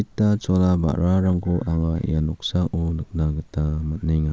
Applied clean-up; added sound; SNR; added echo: neural mask model Resemble Enhance denoiser.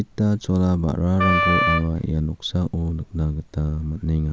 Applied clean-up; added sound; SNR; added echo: none; Wind instrument, woodwind instrument; 0 dB; none.